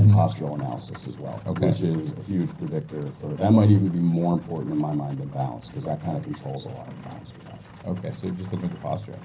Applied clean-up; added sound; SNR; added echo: none; Livestock, farm animals, working animals; 19 dB; reverberation time 0.4 s.